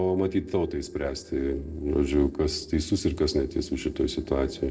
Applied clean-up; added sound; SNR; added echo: neural separator model SepFormer DNS4.